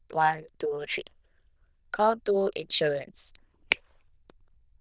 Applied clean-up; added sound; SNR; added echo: neural diffusion model UNIVERSE++.